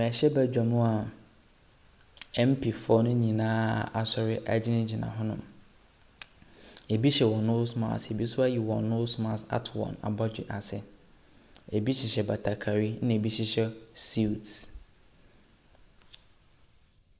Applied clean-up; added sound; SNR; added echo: none; none; none; none.